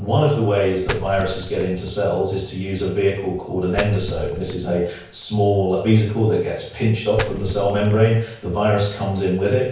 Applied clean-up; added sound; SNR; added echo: none; Splash, splatter; 15 dB; reverberation time 0.5 s.